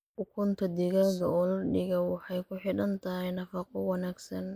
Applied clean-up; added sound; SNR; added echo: neural mask model Resemble Enhance denoiser.